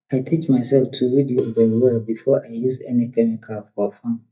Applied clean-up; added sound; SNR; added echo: neural mask model DeepFilterNet 3.